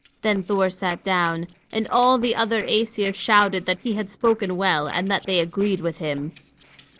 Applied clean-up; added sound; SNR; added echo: neural separator model SepFormer DNS4.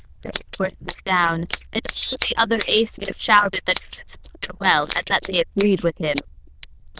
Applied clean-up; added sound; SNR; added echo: neural diffusion model UNIVERSE++.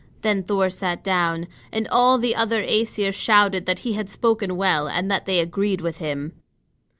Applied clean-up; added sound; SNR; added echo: none; none; none; none.